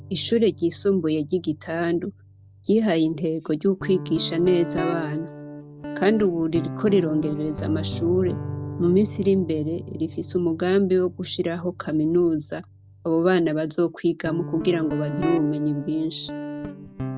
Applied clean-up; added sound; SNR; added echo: none; Guitar; 10 dB; none.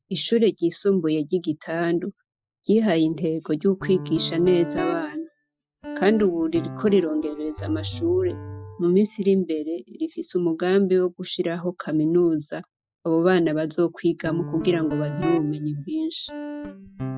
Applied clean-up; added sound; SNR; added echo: classical method Wiener filter.